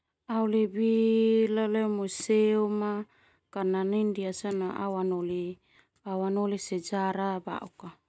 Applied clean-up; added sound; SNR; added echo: none; none; none; none.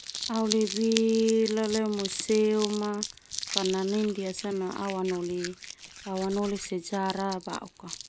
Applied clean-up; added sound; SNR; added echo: none; Crumpling, crinkling; 10 dB; none.